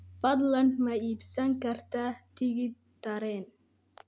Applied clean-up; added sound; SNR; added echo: none; none; none; none.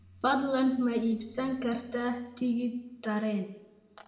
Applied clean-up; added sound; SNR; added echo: none; none; none; reverberation time 0.8 s.